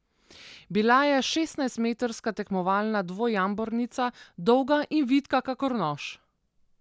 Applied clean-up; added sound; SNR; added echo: none; none; none; none.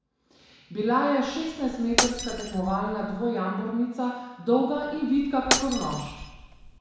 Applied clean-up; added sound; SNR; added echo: none; Shatter; 4 dB; reverberation time 1.1 s.